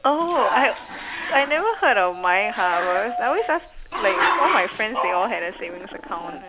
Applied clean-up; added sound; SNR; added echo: none; Growling + Dog; 5 dB; none.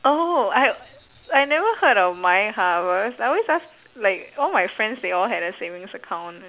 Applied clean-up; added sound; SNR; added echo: none; none; none; none.